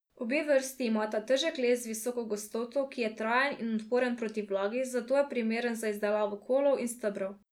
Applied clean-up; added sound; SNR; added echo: none; none; none; none.